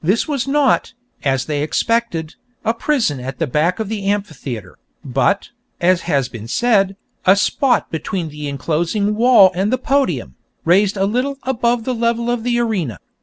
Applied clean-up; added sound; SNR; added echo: none; none; none; none.